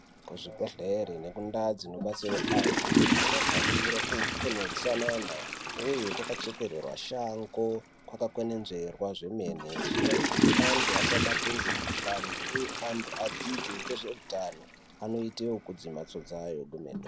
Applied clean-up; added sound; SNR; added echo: none; Toilet flush / Water; -3 dB; none.